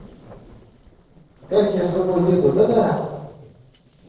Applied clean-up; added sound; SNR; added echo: neural separator model SepFormer DNS4.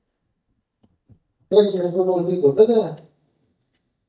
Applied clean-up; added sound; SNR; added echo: neural mask model DeepFilterNet 3.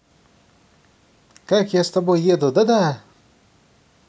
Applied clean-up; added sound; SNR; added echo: none; none; none; none.